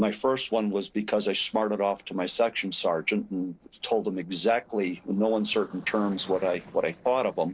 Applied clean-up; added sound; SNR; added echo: neural separator model SepFormer DNS4.